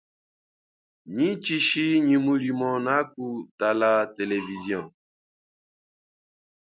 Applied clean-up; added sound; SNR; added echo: none; none; none; none.